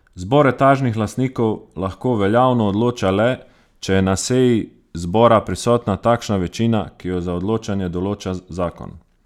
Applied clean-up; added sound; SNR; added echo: none; none; none; none.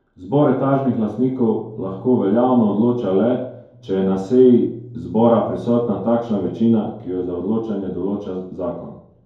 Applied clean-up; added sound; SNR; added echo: none; none; none; reverberation time 2.3 s.